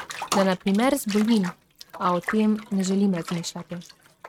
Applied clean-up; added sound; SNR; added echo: neural mask model RNNoise.